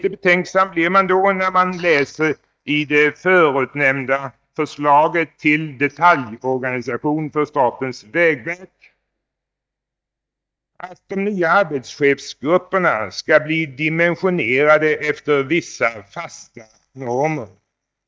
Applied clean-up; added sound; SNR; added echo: neural mask model DeepFilterNet 3.